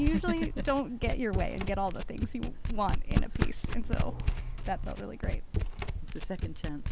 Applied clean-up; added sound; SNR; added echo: none; Domestic sounds, home sounds; -4 dB; none.